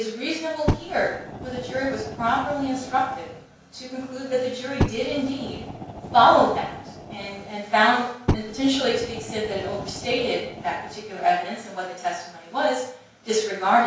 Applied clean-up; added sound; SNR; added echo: none; Fire; 7 dB; reverberation time 0.5 s.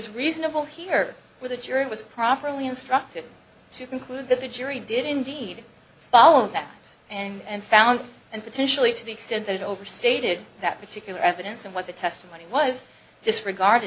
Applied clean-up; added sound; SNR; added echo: none; none; none; none.